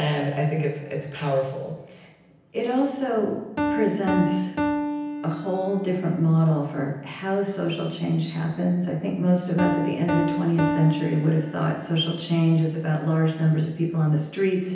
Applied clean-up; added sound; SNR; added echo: none; Piano; 8 dB; reverberation time 0.9 s.